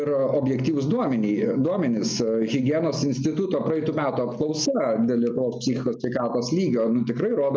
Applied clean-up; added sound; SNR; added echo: none; none; none; none.